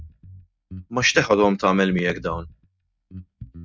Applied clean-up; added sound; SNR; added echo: neural mask model RNNoise.